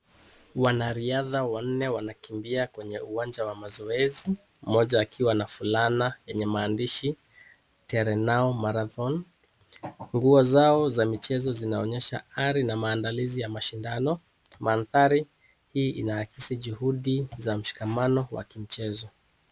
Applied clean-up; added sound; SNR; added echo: none; none; none; none.